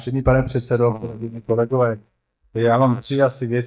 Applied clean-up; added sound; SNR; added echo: neural mask model DeepFilterNet 3.